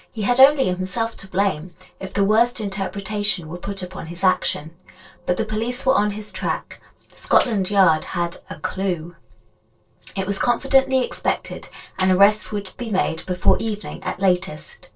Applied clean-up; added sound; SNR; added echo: neural separator model SepFormer DNS4.